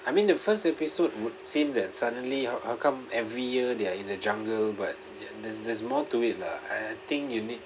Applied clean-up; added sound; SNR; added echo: none; none; none; none.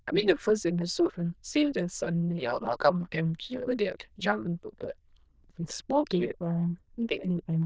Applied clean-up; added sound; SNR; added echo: neural diffusion model UNIVERSE++.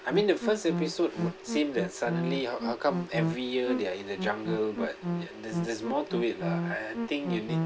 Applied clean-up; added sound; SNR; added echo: none; Musical instrument; 3 dB; none.